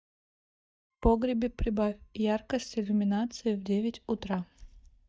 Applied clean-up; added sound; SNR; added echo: neural mask model DeepFilterNet 3.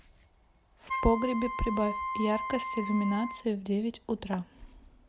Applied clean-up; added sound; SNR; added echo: none; Wind instrument, woodwind instrument; 5 dB; none.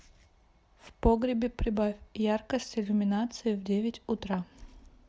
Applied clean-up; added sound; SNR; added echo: none; none; none; none.